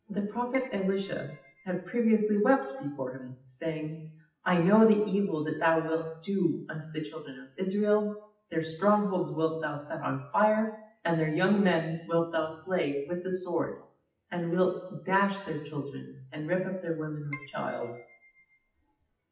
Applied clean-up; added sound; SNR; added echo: classical method WPE with log-MMSE.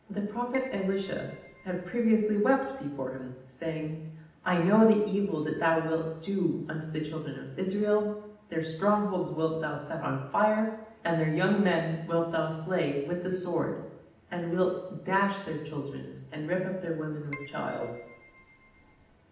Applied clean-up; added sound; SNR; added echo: none; Keyboard (musical); 20 dB; reverberation time 0.8 s.